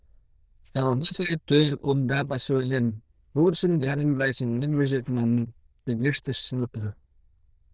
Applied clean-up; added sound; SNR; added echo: neural diffusion model UNIVERSE++.